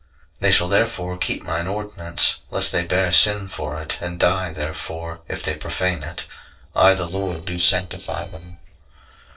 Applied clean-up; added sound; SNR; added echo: neural separator model SepFormer DNS4.